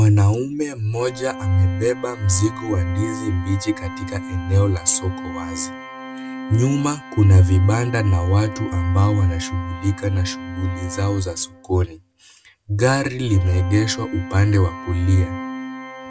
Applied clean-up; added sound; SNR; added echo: none; Organ; 13 dB; none.